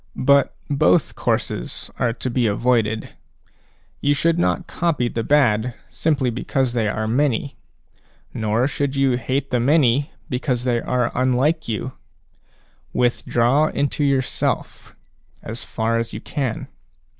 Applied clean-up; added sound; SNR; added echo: none; none; none; none.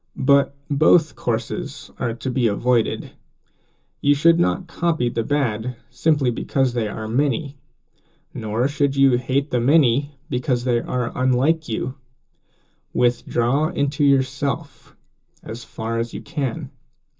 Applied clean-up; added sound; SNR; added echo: none; none; none; reverberation time 0.2 s.